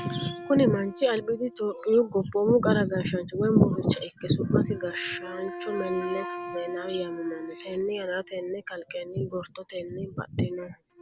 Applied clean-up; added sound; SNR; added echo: none; Wind instrument, woodwind instrument; 16 dB; none.